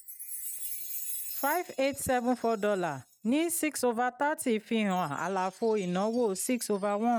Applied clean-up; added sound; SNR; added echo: neural mask model RNNoise.